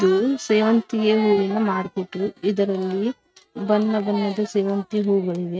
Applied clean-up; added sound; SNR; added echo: neural mask model RNNoise.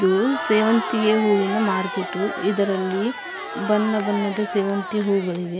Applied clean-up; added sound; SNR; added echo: none; Crowd; 8 dB; none.